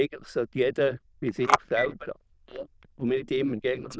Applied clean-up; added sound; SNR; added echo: neural diffusion model UNIVERSE++.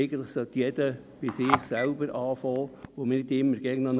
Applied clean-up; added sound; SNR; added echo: none; Telephone; 7 dB; none.